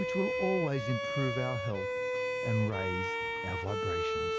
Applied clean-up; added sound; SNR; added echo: none; Bowed string instrument; -1 dB; none.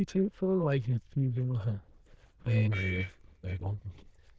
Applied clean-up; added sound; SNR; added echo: neural diffusion model UNIVERSE++.